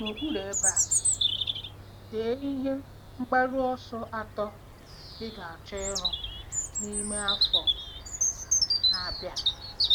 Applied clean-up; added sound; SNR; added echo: none; Bird vocalization, bird call, bird song; -4 dB; none.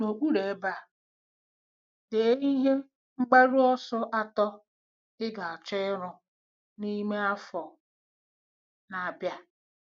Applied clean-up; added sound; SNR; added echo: none; none; none; none.